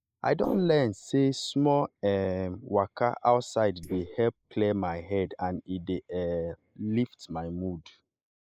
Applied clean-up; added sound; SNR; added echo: neural mask model Resemble Enhance denoiser.